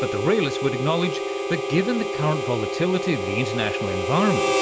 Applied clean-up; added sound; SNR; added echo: none; Harmonica; 1 dB; none.